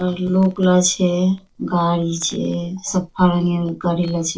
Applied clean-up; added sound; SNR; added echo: neural separator model SepFormer DNS4.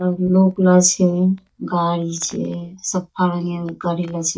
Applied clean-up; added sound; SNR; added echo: neural mask model DeepFilterNet 3.